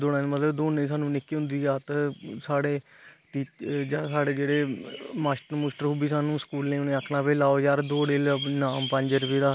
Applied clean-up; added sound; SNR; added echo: none; none; none; none.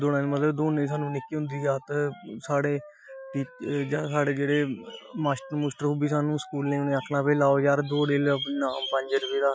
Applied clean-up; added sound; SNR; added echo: classical method Wiener filter.